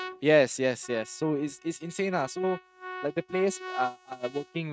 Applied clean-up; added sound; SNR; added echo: neural mask model RNNoise.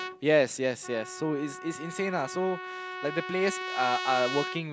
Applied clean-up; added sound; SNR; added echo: none; Trumpet; 8 dB; none.